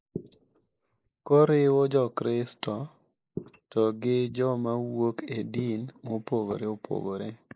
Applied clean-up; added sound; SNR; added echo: neural mask model Resemble Enhance denoiser.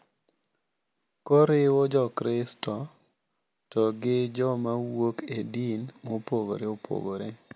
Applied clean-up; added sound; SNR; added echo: none; none; none; none.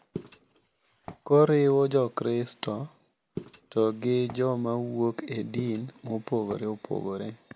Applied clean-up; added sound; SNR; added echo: none; Walk, footsteps; 18 dB; none.